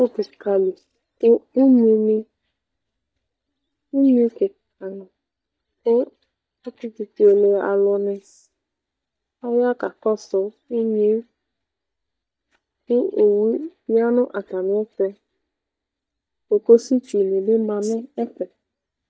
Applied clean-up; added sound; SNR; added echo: neural mask model DeepFilterNet 3.